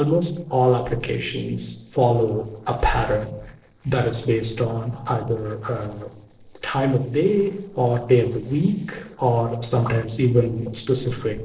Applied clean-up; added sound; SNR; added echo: neural separator model SepFormer DNS4.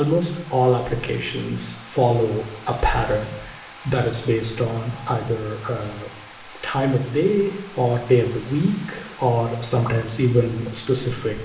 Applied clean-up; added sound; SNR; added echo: none; Bathtub (filling or washing); 19 dB; reverberation time 0.9 s.